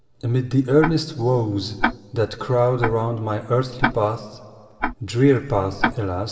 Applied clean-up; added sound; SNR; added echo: none; Tick-tock; 8 dB; reverberation time 1.6 s.